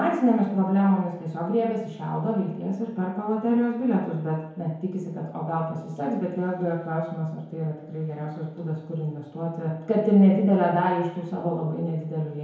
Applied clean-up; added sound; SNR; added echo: none; none; none; reverberation time 0.9 s.